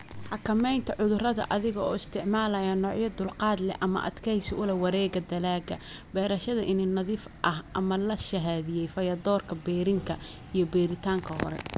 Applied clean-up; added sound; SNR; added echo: none; none; none; none.